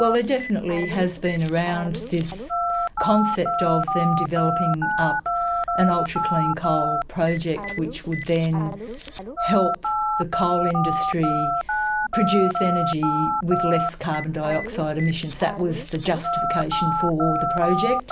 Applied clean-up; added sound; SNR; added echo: none; Telephone; 1 dB; none.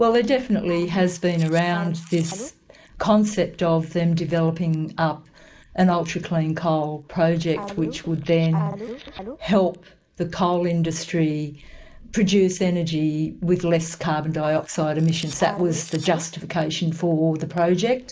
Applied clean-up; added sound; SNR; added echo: neural mask model Resemble Enhance denoiser.